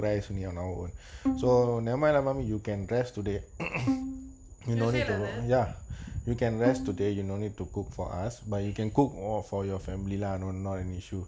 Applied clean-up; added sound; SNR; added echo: none; Bowed string instrument; 7 dB; none.